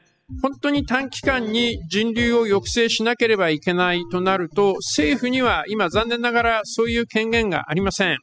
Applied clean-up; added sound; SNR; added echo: classical method spectral subtraction.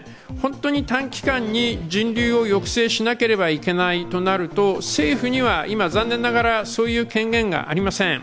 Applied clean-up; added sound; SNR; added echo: none; Gong; 20 dB; none.